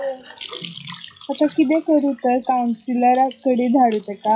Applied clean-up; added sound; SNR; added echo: classical method WPE with log-MMSE.